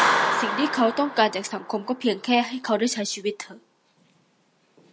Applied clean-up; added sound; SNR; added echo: none; Clapping; 3 dB; none.